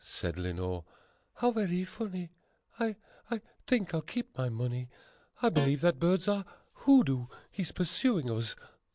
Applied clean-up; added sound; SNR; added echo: none; Guitar; 5 dB; none.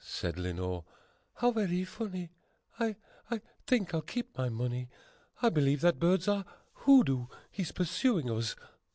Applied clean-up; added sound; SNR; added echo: none; none; none; none.